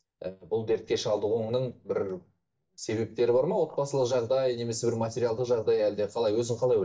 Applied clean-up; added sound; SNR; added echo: neural mask model DeepFilterNet 3.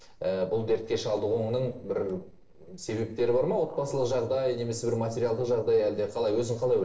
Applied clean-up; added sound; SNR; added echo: neural separator model SepFormer DNS4.